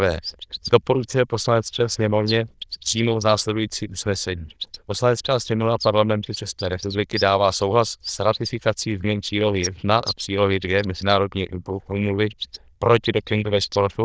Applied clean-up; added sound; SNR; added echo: neural diffusion model UNIVERSE++.